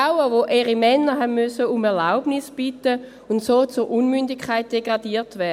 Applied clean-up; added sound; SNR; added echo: none; none; none; none.